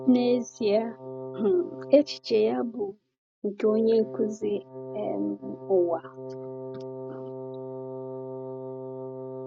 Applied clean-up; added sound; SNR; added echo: neural mask model RNNoise.